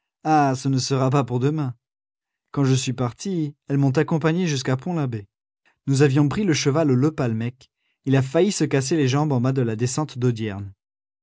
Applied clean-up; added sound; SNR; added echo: none; none; none; none.